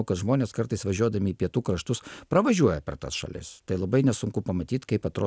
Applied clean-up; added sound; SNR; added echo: none; none; none; none.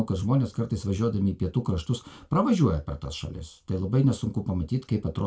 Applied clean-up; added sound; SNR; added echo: none; none; none; reverberation time 0.2 s.